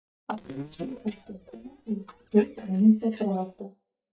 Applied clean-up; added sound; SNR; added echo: neural mask model DeepFilterNet 3.